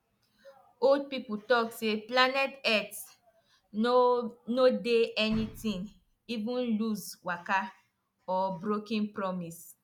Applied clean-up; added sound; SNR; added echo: none; none; none; none.